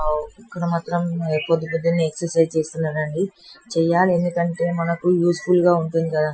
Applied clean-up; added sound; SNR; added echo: classical method Wiener filter.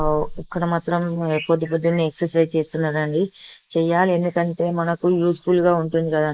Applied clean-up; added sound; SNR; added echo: neural mask model Resemble Enhance denoiser.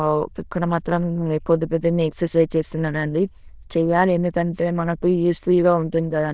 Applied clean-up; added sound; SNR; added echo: neural diffusion model UNIVERSE++.